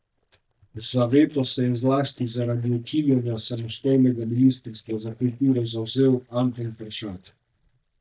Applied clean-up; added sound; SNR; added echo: neural mask model DeepFilterNet 3.